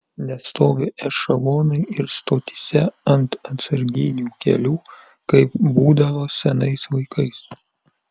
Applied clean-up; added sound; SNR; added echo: none; none; none; none.